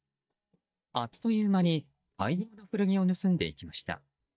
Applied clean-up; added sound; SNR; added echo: neural mask model DeepFilterNet 3.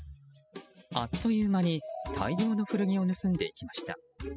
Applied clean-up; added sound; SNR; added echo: classical method spectral subtraction.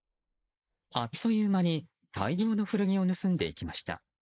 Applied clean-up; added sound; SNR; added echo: neural mask model Resemble Enhance denoiser.